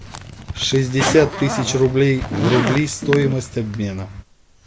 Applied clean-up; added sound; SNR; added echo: none; Zipper (clothing) + Organ; 6 dB; none.